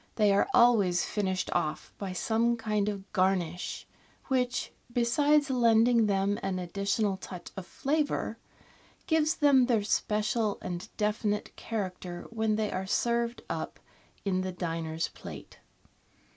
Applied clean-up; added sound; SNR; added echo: none; none; none; none.